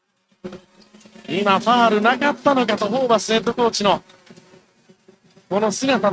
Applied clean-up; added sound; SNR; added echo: neural mask model RNNoise.